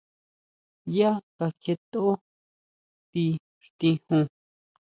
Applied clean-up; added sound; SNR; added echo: none; none; none; none.